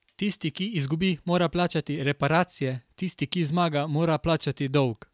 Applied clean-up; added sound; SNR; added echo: none; none; none; none.